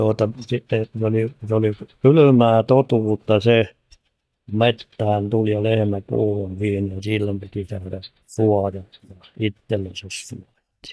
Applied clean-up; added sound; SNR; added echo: neural mask model DeepFilterNet 3.